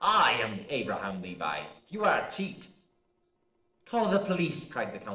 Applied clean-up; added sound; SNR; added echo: neural separator model SepFormer DNS4.